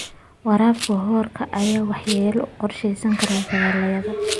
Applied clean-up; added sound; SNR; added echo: none; Rattle + Respiratory sounds; 13 dB; none.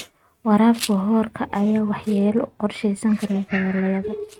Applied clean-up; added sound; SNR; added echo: neural mask model RNNoise.